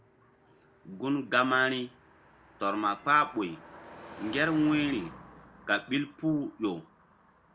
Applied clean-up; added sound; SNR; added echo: none; Car passing by; 19 dB; none.